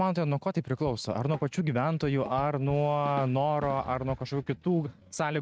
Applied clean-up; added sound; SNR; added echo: neural mask model RNNoise.